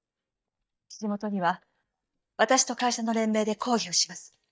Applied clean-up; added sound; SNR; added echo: neural mask model DeepFilterNet 3.